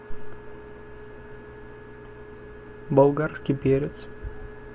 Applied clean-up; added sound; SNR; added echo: none; none; none; none.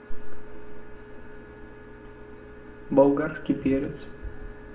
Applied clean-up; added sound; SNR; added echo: none; none; none; reverberation time 0.8 s.